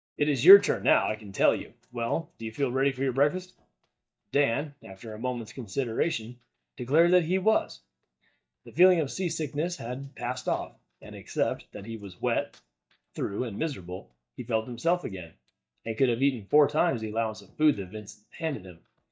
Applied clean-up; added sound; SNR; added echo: neural mask model DeepFilterNet 3.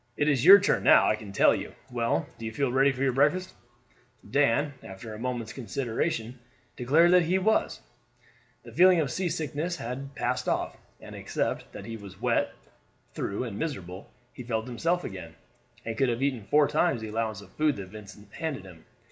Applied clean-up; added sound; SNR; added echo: none; none; none; none.